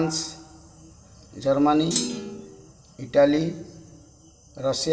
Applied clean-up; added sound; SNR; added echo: none; Thump, thud; 5 dB; reverberation time 1.5 s.